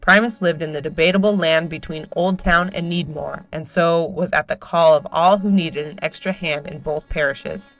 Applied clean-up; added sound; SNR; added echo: neural separator model SepFormer DNS4.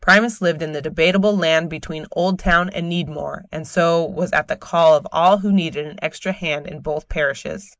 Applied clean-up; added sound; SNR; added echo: neural mask model Resemble Enhance denoiser.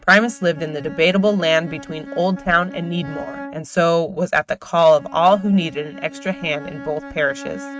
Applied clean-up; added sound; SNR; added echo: neural mask model RNNoise.